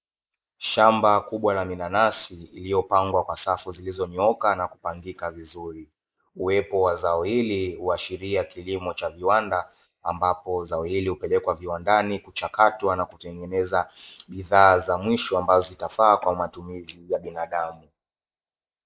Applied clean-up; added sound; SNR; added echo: neural mask model Resemble Enhance denoiser.